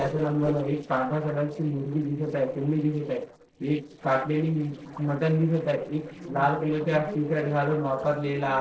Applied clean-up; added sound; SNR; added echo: neural separator model SepFormer DNS4.